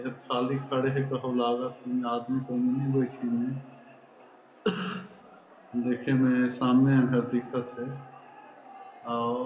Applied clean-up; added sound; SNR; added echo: none; Cricket; 18 dB; reverberation time 1.3 s.